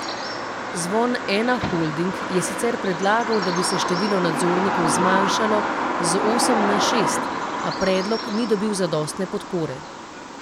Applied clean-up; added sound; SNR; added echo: none; Bird vocalization, bird call, bird song; 1 dB; none.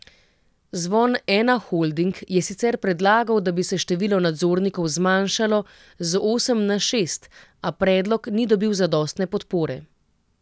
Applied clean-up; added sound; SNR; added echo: none; none; none; none.